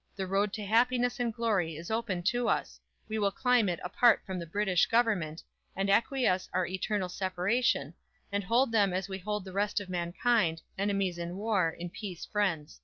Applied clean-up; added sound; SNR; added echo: none; none; none; none.